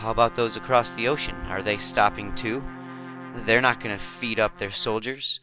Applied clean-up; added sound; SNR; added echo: none; Trumpet + Bowed string instrument; 14 dB; none.